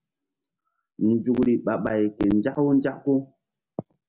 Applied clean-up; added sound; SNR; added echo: none; none; none; none.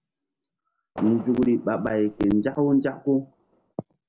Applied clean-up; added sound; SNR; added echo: none; Fireworks; 19 dB; none.